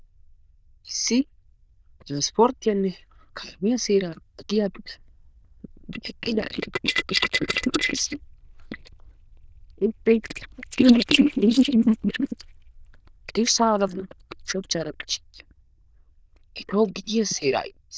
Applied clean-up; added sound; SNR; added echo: neural diffusion model UNIVERSE++.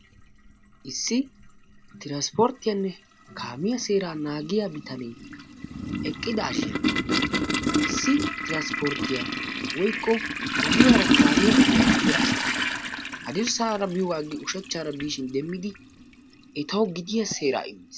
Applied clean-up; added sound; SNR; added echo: none; Toilet flush; -2 dB; none.